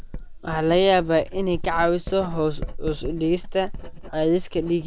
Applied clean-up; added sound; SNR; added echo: none; Writing; 8 dB; none.